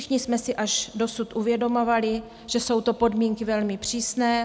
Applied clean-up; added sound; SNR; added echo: none; none; none; none.